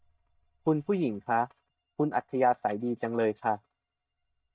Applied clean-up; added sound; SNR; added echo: neural mask model DeepFilterNet 3.